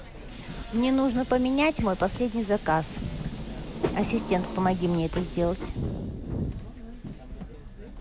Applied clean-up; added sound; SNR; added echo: none; Subway, metro, underground; 8 dB; none.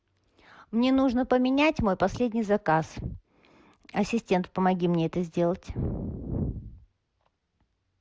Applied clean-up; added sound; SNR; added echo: none; none; none; none.